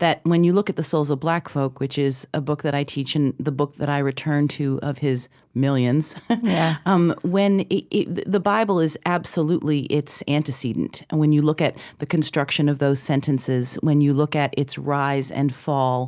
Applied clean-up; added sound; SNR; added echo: none; none; none; none.